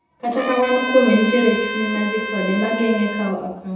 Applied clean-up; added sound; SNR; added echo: none; Trumpet; 8 dB; reverberation time 0.8 s.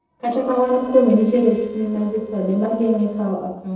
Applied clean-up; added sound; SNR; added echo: neural separator model SepFormer DNS4.